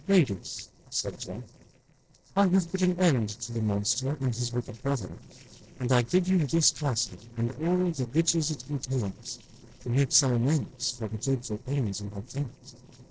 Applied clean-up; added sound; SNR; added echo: neural separator model SepFormer DNS4.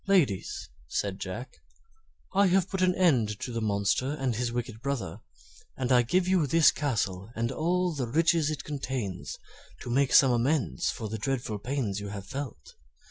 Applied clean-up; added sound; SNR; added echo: none; none; none; none.